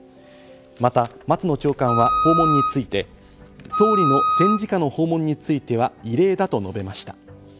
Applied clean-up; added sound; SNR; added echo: none; Wind instrument, woodwind instrument; -1 dB; none.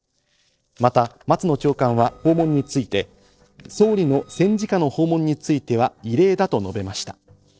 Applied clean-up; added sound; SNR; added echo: neural separator model SepFormer DNS4.